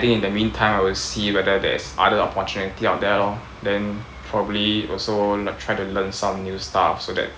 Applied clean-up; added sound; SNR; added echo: none; none; none; none.